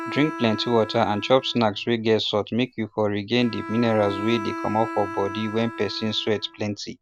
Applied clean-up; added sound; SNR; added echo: none; Bowed string instrument; 11 dB; none.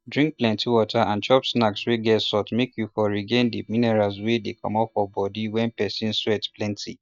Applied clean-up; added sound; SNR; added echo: neural mask model DeepFilterNet 3.